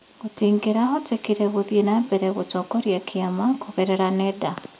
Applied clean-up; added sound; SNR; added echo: none; none; none; none.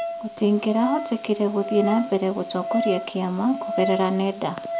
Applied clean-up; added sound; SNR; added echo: none; Wind instrument, woodwind instrument; 7 dB; none.